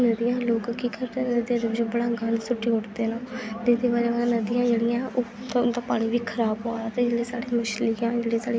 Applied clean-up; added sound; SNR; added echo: none; none; none; none.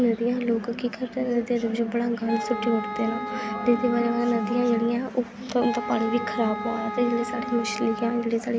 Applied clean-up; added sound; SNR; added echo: none; Wind instrument, woodwind instrument; 8 dB; none.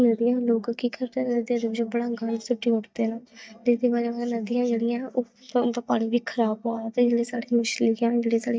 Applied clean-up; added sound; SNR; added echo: neural mask model DeepFilterNet 3.